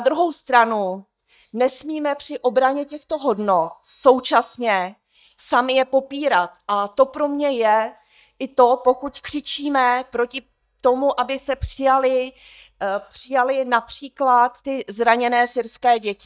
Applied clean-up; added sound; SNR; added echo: neural mask model DeepFilterNet 3.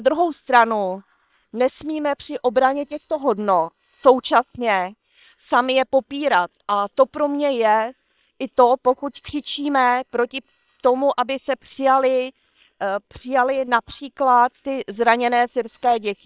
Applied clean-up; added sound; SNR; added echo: neural separator model SepFormer WHAM!.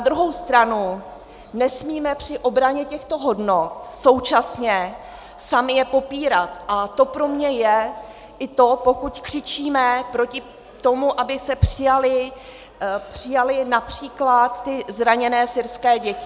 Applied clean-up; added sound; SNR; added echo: none; none; none; none.